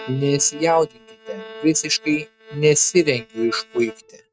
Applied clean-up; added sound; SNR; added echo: neural mask model RNNoise.